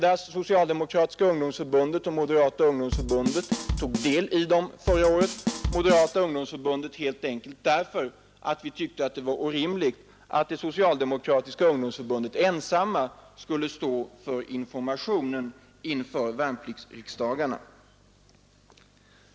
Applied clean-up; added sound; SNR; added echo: none; Bass drum / Snare drum / Drum kit; 4 dB; none.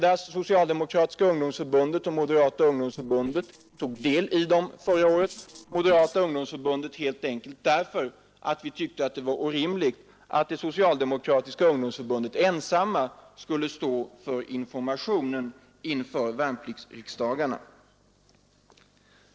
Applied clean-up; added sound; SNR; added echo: neural separator model SepFormer DNS4.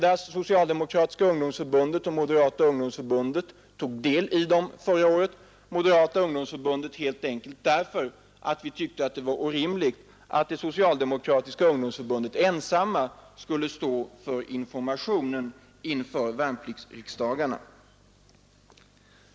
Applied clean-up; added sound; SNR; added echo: none; none; none; none.